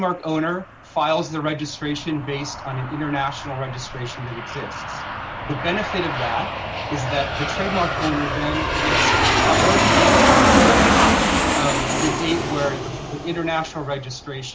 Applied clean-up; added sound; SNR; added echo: none; Aircraft; -5 dB; none.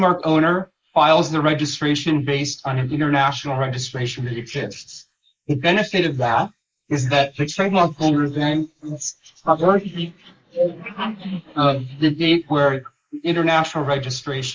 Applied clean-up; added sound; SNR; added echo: neural mask model Resemble Enhance denoiser.